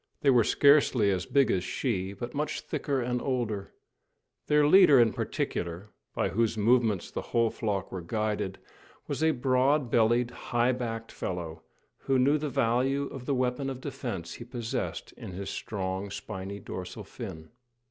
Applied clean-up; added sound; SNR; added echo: none; none; none; none.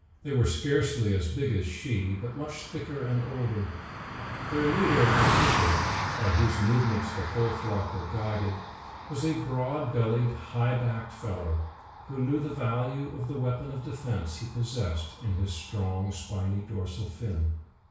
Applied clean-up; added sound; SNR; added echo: none; Car passing by; 5 dB; reverberation time 0.6 s.